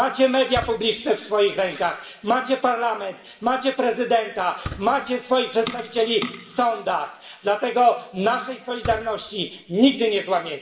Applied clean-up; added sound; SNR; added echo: none; Fireworks; 17 dB; reverberation time 0.9 s.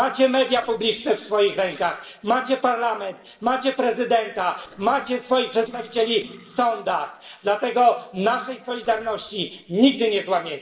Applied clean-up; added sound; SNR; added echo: neural separator model SepFormer DNS4.